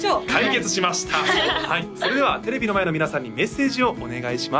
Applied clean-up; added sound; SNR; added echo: none; none; none; none.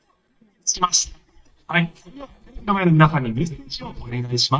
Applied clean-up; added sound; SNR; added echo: neural mask model DeepFilterNet 3.